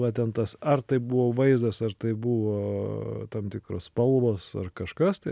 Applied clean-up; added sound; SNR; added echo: none; none; none; none.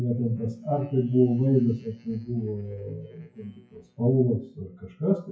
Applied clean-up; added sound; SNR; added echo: classical method WPE with log-MMSE.